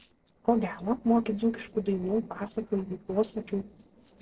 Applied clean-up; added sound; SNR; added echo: neural separator model SepFormer DNS4.